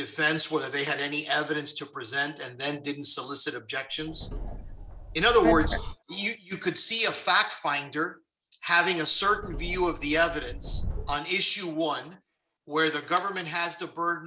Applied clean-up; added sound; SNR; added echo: none; Subway, metro, underground; 7 dB; none.